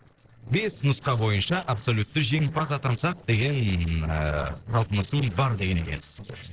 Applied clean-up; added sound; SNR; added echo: neural separator model SepFormer DNS4.